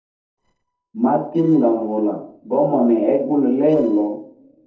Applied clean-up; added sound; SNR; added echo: neural separator model SepFormer DNS4.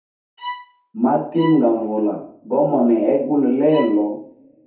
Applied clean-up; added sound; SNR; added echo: none; Bowed string instrument; 15 dB; reverberation time 0.6 s.